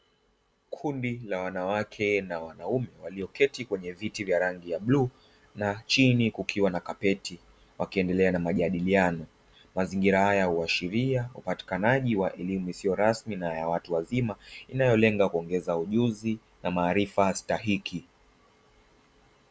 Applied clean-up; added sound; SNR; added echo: none; none; none; none.